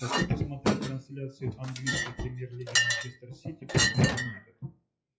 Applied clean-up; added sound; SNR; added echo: classical method WPE with log-MMSE.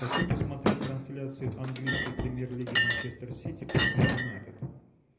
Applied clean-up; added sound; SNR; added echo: none; Chink, clink; 0 dB; reverberation time 0.7 s.